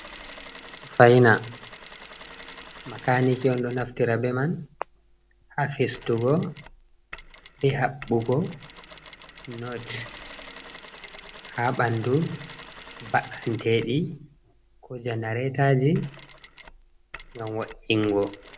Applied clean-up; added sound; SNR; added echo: none; Mechanisms; 19 dB; none.